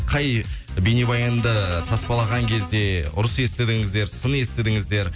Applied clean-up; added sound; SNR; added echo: none; Bowed string instrument; 17 dB; none.